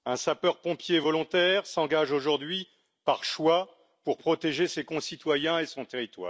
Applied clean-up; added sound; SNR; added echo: none; none; none; none.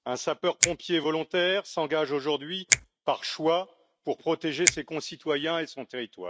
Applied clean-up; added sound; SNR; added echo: neural mask model RNNoise.